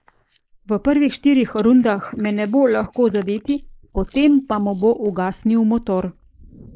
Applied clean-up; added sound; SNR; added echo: neural mask model Resemble Enhance denoiser.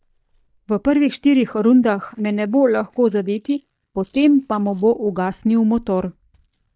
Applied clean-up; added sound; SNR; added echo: neural mask model DeepFilterNet 3.